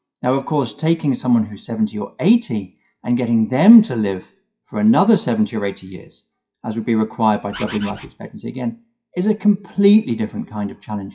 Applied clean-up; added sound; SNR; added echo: classical method WPE with log-MMSE.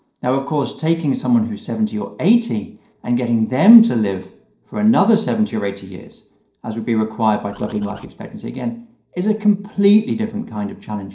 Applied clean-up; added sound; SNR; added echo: neural separator model SepFormer DNS4.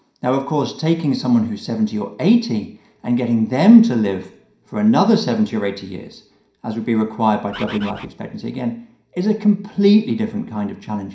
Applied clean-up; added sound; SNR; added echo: none; Bird; 14 dB; reverberation time 0.5 s.